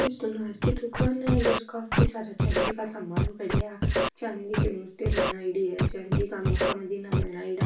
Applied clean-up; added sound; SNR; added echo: none; Scratching (performance technique); -4 dB; reverberation time 0.3 s.